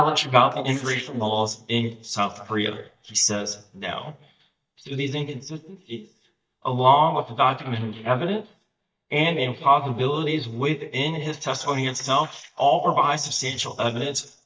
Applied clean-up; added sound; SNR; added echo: neural mask model DeepFilterNet 3.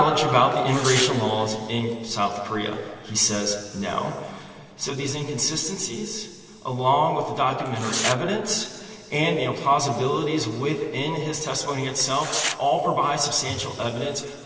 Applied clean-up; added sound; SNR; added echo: none; Tearing; 8 dB; reverberation time 2.5 s.